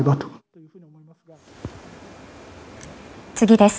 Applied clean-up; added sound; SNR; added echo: none; none; none; none.